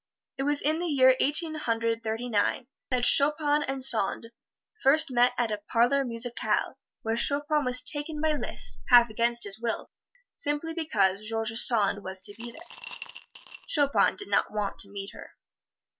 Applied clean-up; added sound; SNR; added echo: none; Coin (dropping) / Glass; 17 dB; none.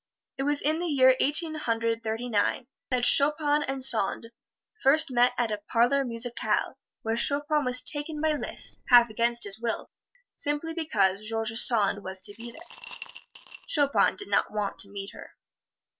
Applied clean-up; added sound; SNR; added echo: neural separator model SepFormer DNS4.